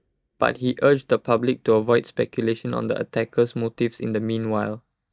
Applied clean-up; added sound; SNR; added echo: neural mask model DeepFilterNet 3.